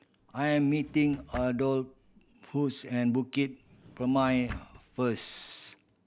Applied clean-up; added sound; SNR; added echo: none; Drawer open or close; 17 dB; none.